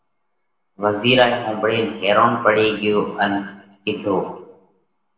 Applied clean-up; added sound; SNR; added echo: none; none; none; reverberation time 0.8 s.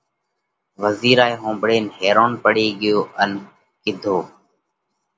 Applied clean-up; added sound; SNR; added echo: none; none; none; none.